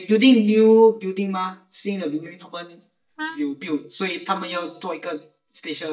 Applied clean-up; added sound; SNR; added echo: neural mask model DeepFilterNet 3.